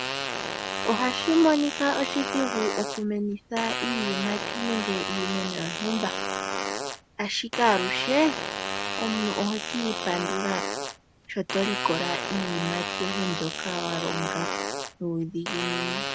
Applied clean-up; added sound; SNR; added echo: none; Fart; 3 dB; none.